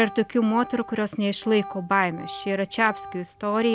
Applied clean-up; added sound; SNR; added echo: none; Organ; 16 dB; none.